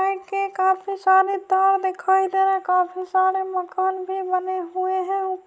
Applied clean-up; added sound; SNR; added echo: none; none; none; none.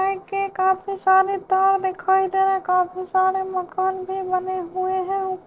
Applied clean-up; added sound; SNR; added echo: neural separator model SepFormer DNS4.